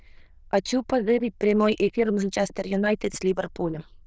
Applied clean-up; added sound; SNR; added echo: neural diffusion model UNIVERSE++.